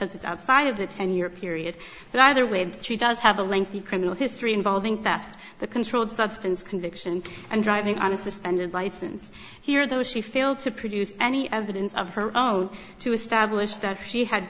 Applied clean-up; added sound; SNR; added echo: none; none; none; none.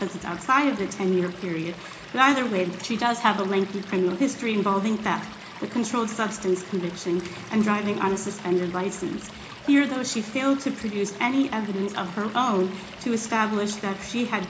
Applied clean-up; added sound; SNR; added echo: none; Stream / Liquid; 17 dB; reverberation time 0.4 s.